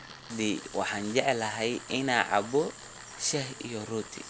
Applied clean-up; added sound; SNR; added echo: none; Tools; 17 dB; none.